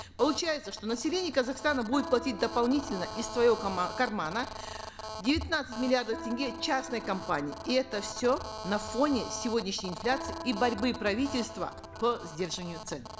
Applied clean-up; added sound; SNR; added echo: none; Telephone + Electric guitar; 11 dB; none.